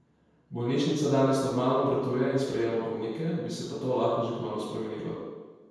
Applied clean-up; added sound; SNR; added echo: none; none; none; reverberation time 1.2 s.